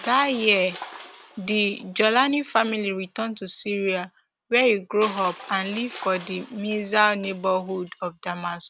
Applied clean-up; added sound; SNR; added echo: none; Crushing; 18 dB; none.